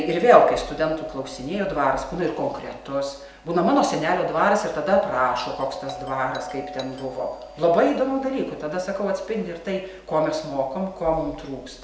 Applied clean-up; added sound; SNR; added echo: none; Doorbell; 20 dB; none.